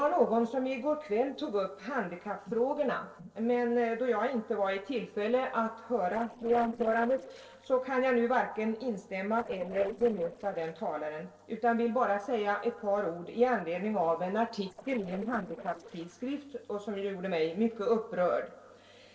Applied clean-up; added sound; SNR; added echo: neural separator model SepFormer DNS4.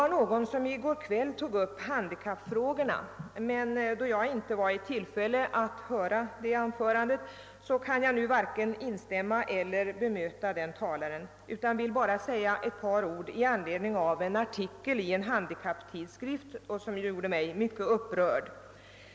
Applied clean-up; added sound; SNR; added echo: none; none; none; none.